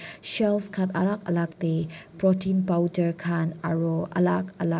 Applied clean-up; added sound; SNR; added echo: none; none; none; none.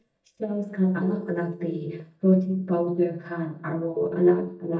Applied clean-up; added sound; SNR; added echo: neural mask model DeepFilterNet 3.